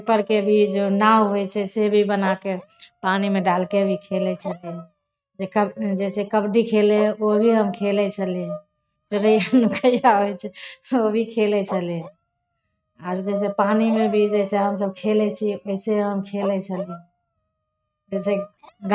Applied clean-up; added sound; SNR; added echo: neural mask model RNNoise.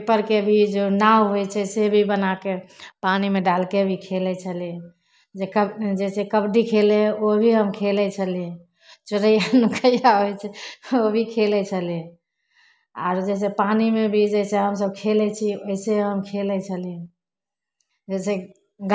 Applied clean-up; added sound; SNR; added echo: none; none; none; none.